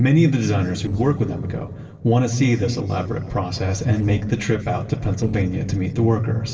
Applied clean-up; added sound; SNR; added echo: neural separator model SepFormer DNS4.